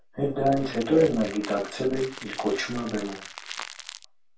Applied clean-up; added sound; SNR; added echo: none; Crackle; 14 dB; reverberation time 0.2 s.